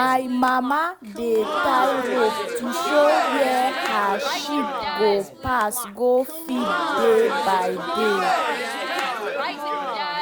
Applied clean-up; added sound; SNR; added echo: none; Crowd; 2 dB; none.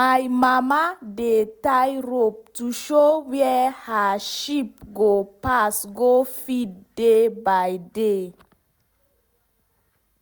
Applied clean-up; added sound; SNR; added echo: none; none; none; none.